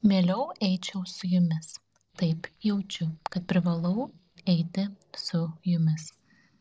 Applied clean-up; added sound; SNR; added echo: neural separator model SepFormer DNS4.